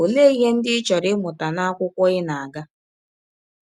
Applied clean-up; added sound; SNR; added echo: none; none; none; none.